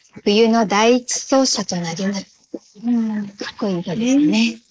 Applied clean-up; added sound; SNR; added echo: neural mask model Resemble Enhance denoiser.